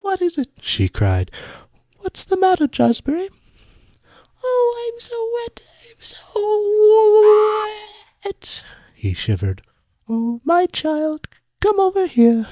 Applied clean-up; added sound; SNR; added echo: neural mask model DeepFilterNet 3.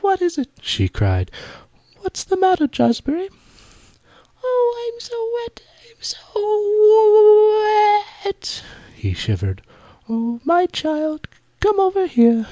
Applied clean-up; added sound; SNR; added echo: none; none; none; none.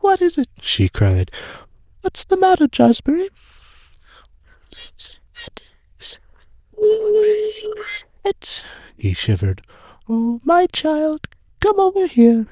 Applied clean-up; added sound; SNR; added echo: neural diffusion model UNIVERSE++.